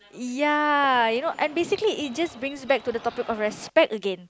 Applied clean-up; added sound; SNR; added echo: none; Bird; 20 dB; none.